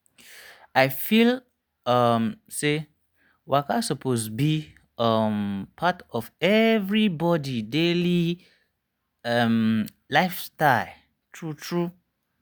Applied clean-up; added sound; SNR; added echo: none; none; none; none.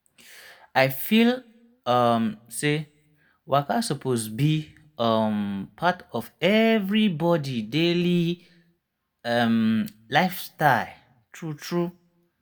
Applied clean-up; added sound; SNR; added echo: none; none; none; reverberation time 0.3 s.